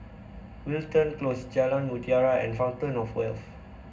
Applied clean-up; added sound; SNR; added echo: none; none; none; reverberation time 0.4 s.